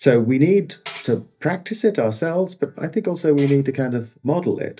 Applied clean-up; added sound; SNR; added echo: neural mask model DeepFilterNet 3.